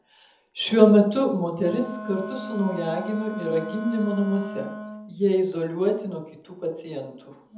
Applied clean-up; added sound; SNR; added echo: none; Wind instrument, woodwind instrument; 14 dB; reverberation time 0.7 s.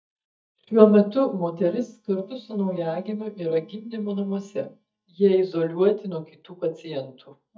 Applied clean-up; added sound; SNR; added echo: neural mask model DeepFilterNet 3.